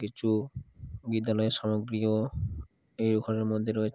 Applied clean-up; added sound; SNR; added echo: none; none; none; none.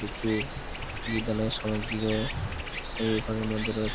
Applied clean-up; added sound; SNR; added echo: none; Stream; 4 dB; none.